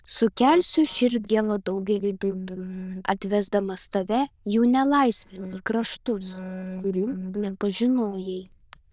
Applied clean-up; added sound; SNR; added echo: neural diffusion model UNIVERSE++.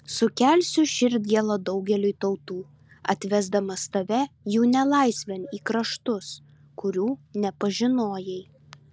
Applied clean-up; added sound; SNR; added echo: none; none; none; none.